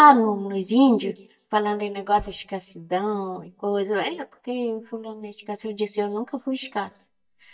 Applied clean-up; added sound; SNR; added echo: neural mask model DeepFilterNet 3.